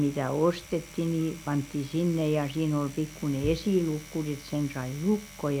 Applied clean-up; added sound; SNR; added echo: none; Domestic sounds, home sounds; 20 dB; none.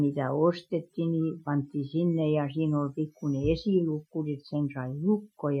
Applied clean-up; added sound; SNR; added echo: classical method Wiener filter.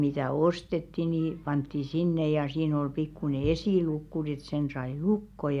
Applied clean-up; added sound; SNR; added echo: none; none; none; none.